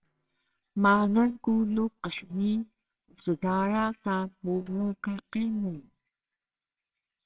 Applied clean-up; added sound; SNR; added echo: neural separator model SepFormer WHAMR!.